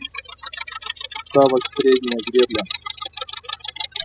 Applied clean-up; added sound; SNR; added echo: classical method spectral subtraction.